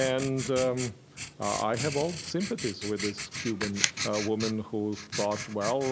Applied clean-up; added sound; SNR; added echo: none; Writing; 6 dB; none.